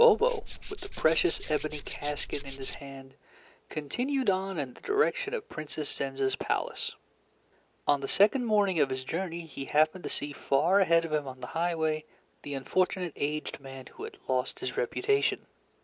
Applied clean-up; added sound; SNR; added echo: none; Tools; 7 dB; none.